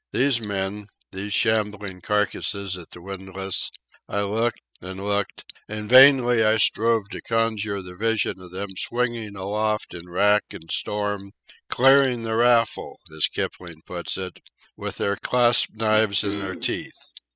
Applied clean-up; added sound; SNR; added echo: classical method spectral subtraction.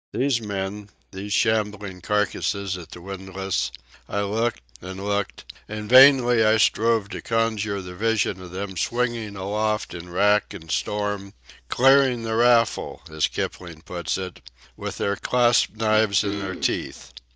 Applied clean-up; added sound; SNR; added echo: neural mask model DeepFilterNet 3.